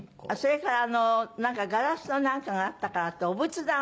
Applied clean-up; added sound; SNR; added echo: none; none; none; none.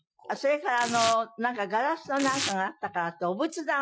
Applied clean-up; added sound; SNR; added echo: classical method Wiener filter.